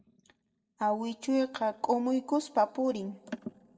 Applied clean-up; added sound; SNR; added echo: none; none; none; reverberation time 0.8 s.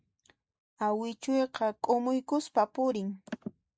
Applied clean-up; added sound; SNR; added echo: none; none; none; none.